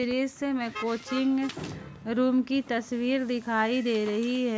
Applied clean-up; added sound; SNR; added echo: none; Motor vehicle (road); 19 dB; none.